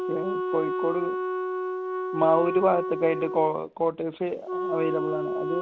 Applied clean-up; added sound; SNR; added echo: none; Wind instrument, woodwind instrument; 3 dB; none.